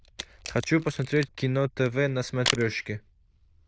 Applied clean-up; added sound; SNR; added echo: neural diffusion model UNIVERSE++.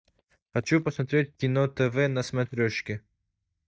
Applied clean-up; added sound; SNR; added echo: neural mask model DeepFilterNet 3.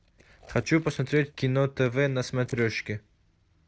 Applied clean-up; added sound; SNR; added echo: neural separator model SepFormer DNS4.